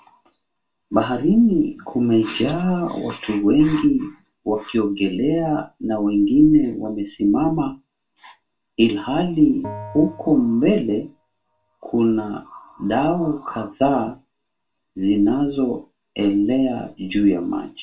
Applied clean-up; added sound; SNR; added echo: none; Bell; 18 dB; reverberation time 0.2 s.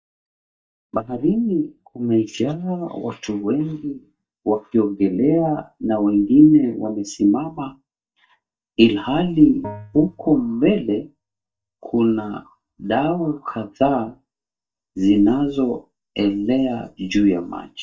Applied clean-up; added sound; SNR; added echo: neural mask model DeepFilterNet 3.